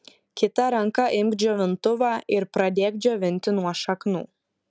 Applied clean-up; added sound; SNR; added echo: none; none; none; none.